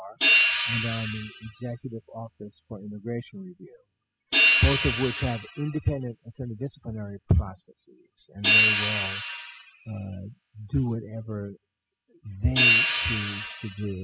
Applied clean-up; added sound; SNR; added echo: classical method spectral subtraction.